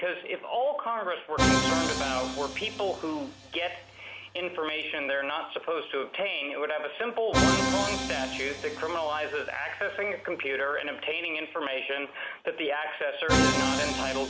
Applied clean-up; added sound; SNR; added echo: none; Musical instrument; 1 dB; none.